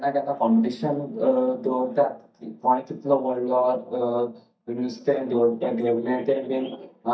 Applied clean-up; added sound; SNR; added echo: neural mask model DeepFilterNet 3.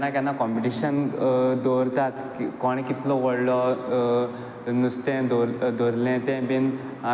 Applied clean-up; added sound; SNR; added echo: none; none; none; none.